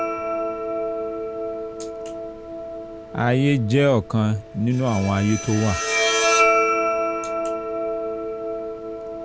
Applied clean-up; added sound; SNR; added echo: none; Bowed string instrument; 0 dB; none.